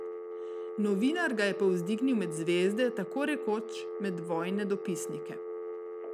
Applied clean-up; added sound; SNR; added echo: none; Telephone; 7 dB; none.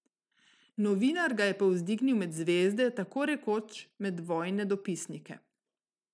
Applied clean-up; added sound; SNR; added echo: none; none; none; none.